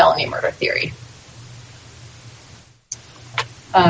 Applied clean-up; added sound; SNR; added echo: none; none; none; none.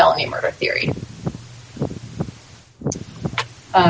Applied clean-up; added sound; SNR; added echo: none; Wind; 7 dB; none.